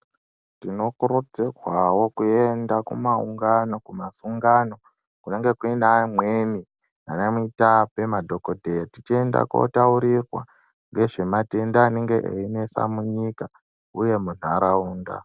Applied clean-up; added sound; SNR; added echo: none; none; none; none.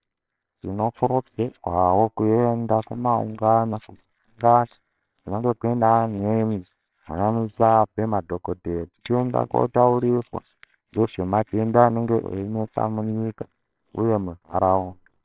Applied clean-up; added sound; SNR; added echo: neural separator model SepFormer WHAMR!.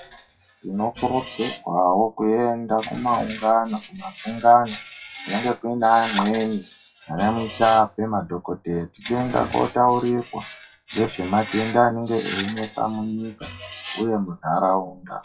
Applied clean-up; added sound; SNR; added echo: classical method WPE with log-MMSE.